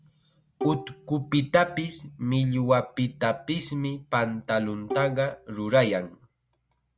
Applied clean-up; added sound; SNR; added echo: none; Bowed string instrument; 11 dB; none.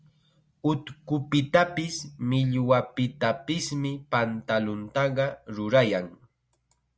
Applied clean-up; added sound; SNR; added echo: none; none; none; none.